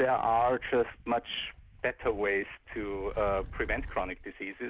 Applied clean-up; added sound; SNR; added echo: none; Wind; 14 dB; none.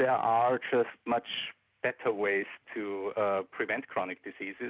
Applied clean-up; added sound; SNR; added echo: none; none; none; none.